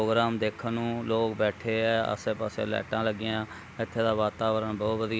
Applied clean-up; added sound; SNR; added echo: none; none; none; none.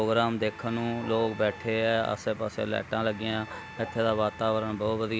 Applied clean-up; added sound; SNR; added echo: none; Trumpet + Bark; 18 dB; none.